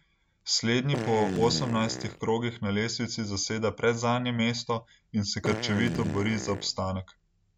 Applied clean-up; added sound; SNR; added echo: none; Fart; 5 dB; none.